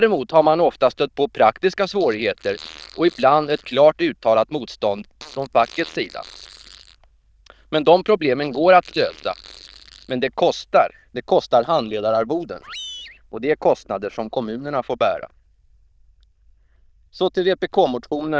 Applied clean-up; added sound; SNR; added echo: neural diffusion model UNIVERSE++.